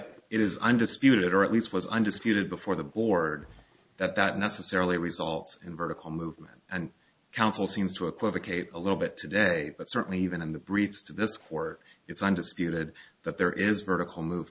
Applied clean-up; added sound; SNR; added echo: none; none; none; none.